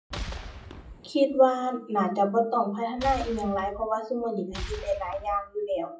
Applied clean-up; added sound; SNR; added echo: classical method WPE with log-MMSE.